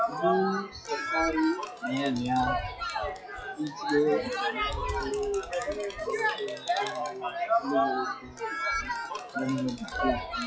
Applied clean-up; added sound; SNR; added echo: classical method log-MMSE.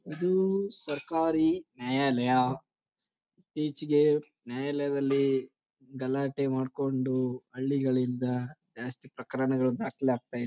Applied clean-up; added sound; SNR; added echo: none; none; none; none.